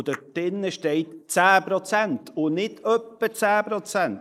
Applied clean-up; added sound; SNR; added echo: neural mask model Resemble Enhance denoiser.